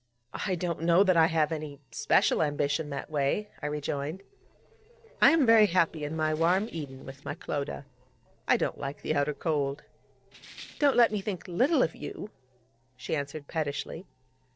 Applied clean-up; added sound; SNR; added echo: neural separator model SepFormer DNS4.